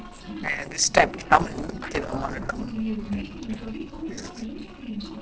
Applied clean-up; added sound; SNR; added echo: neural separator model SepFormer DNS4.